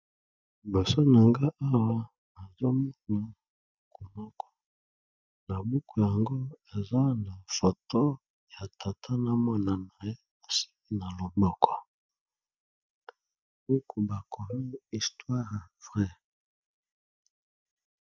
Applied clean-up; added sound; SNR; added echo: neural mask model DeepFilterNet 3.